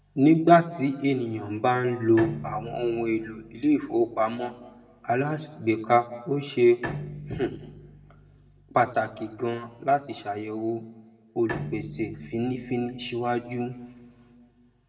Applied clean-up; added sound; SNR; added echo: none; Bowed string instrument; 16 dB; reverberation time 1.0 s.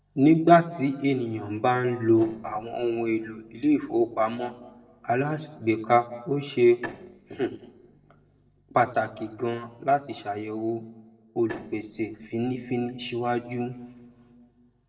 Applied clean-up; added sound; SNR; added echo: neural separator model SepFormer DNS4.